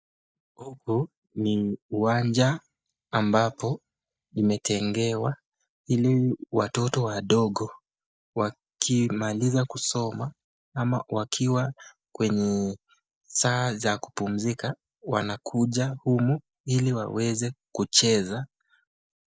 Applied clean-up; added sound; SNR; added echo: neural mask model DeepFilterNet 3.